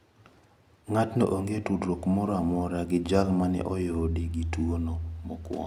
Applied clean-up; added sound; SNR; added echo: none; none; none; none.